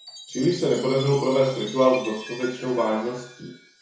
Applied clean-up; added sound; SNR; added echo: none; Chime; 16 dB; reverberation time 0.6 s.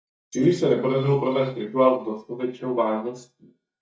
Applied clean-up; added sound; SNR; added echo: neural mask model DeepFilterNet 3.